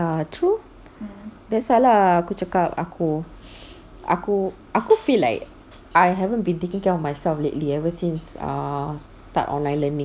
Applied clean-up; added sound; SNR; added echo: none; none; none; none.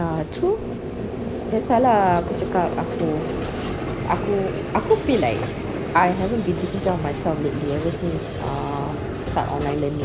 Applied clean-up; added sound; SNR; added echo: none; Vehicle; 4 dB; none.